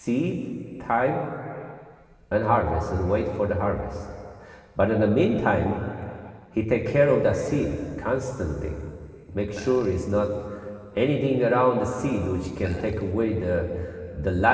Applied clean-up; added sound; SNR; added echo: none; Burping, eructation; 17 dB; reverberation time 2.4 s.